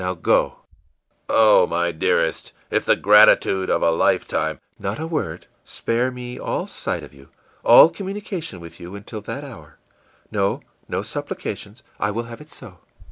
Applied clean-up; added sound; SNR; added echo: none; none; none; none.